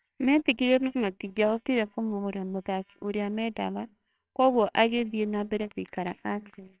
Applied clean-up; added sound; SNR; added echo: neural separator model SepFormer WHAMR!.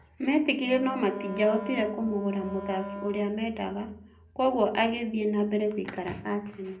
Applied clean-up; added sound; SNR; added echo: none; Wind instrument, woodwind instrument; 11 dB; reverberation time 0.5 s.